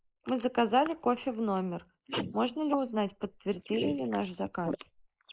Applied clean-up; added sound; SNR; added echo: neural mask model Resemble Enhance denoiser.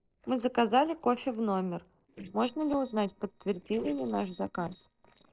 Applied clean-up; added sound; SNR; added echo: neural separator model SepFormer DNS4.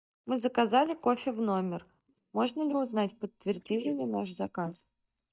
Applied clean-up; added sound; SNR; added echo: neural mask model DeepFilterNet 3.